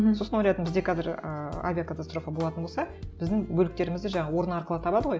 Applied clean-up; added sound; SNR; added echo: none; none; none; none.